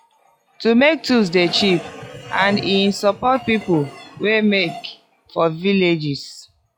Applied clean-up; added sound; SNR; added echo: classical method log-MMSE.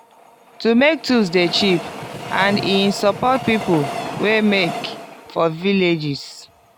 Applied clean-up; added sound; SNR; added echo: none; Train; 11 dB; none.